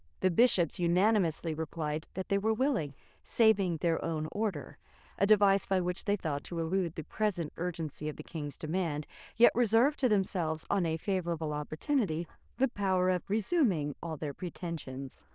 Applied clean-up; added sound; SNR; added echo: neural diffusion model UNIVERSE++.